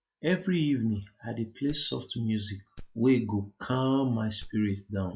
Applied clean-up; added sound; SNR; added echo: classical method log-MMSE.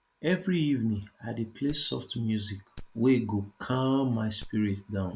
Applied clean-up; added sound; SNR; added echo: none; Wood; 18 dB; none.